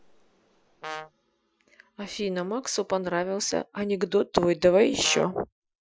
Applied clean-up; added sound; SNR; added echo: classical method Wiener filter.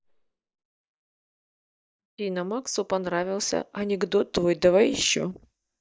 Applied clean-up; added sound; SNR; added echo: neural mask model DeepFilterNet 3.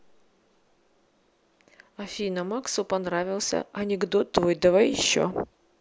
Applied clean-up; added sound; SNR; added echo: none; none; none; none.